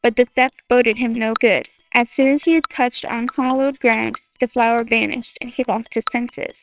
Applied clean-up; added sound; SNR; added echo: neural separator model SepFormer WHAMR!.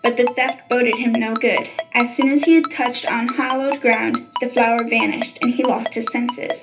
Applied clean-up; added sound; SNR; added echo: none; Ringtone; 10 dB; reverberation time 0.3 s.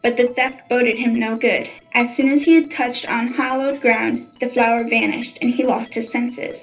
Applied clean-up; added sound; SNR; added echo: neural separator model SepFormer DNS4.